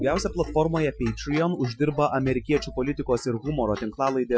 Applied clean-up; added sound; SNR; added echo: classical method Wiener filter.